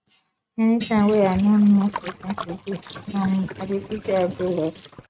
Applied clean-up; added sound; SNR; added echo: neural mask model RNNoise.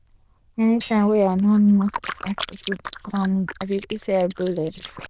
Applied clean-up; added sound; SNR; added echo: neural diffusion model UNIVERSE++.